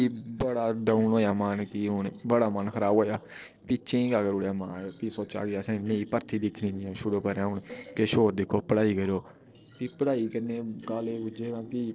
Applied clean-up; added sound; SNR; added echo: neural separator model SepFormer DNS4.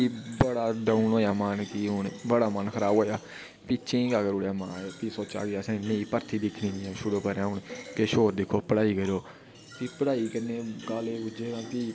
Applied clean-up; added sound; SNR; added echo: none; Fill (with liquid); 18 dB; none.